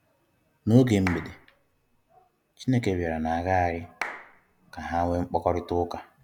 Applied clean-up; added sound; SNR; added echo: none; Clapping; 13 dB; none.